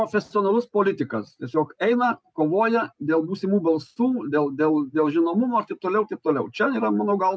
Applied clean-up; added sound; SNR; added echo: none; none; none; none.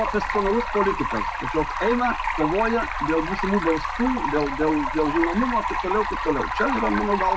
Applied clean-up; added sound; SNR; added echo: none; Stream; 3 dB; none.